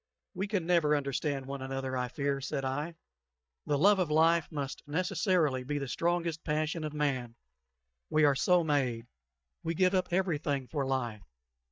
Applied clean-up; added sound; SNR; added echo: neural mask model DeepFilterNet 3.